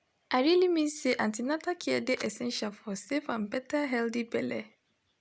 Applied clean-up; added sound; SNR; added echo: none; none; none; none.